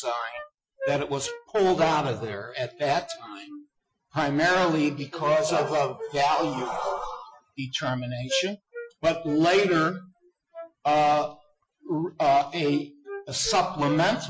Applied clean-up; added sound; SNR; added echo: classical method Wiener filter.